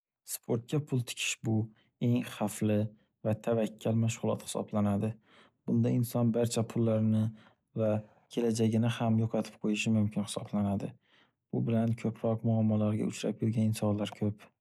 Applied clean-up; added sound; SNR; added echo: none; none; none; none.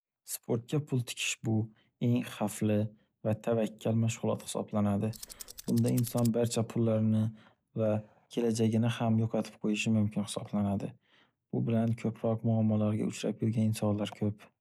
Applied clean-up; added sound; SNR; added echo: none; Tools; 15 dB; none.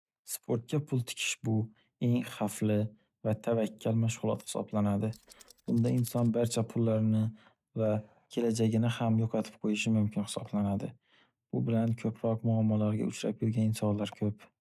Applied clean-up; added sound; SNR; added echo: neural mask model RNNoise.